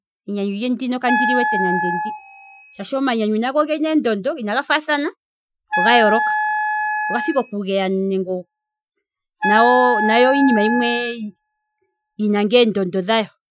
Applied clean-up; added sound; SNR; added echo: classical method Wiener filter.